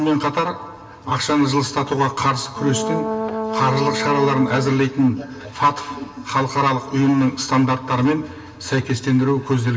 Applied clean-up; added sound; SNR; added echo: none; Brass instrument; 5 dB; reverberation time 0.2 s.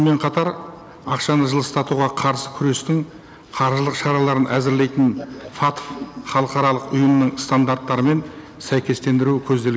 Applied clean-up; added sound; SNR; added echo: none; none; none; none.